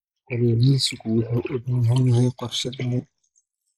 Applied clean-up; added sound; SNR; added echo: neural mask model Resemble Enhance denoiser.